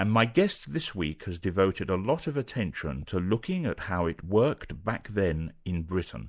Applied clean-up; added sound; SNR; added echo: none; none; none; none.